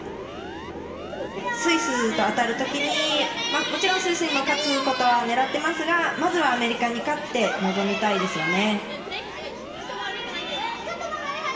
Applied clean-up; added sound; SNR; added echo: none; Siren; 14 dB; reverberation time 1.1 s.